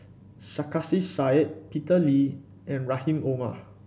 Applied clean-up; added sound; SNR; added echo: none; none; none; none.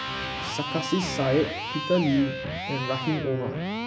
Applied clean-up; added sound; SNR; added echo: none; Electric guitar; 4 dB; none.